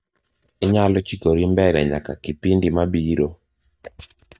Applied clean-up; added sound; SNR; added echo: neural mask model DeepFilterNet 3.